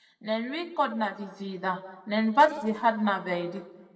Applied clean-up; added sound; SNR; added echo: neural separator model SepFormer DNS4.